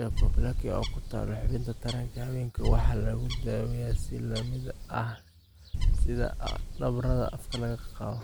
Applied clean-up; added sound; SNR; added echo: none; Bird; -4 dB; none.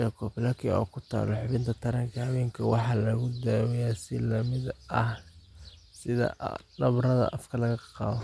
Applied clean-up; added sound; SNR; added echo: none; none; none; none.